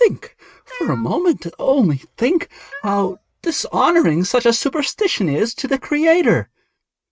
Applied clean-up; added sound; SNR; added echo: neural mask model RNNoise.